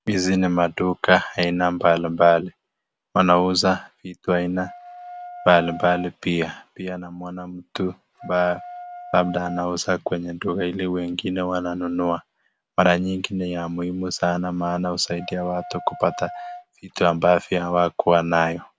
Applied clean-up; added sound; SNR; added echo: none; Wind instrument, woodwind instrument; 16 dB; none.